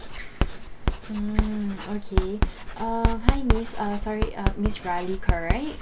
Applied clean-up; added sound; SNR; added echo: none; Writing; -5 dB; none.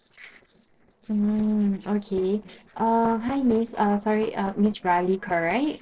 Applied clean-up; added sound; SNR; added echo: neural separator model SepFormer DNS4.